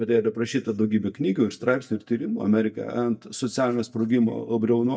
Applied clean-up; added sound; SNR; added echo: neural mask model DeepFilterNet 3.